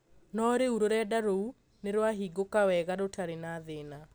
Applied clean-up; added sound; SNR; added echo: none; none; none; none.